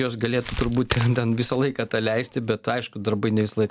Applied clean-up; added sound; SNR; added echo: none; Crackle; 11 dB; none.